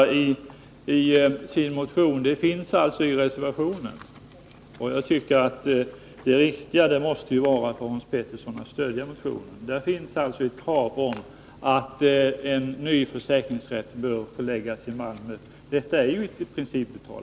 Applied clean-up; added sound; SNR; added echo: none; none; none; none.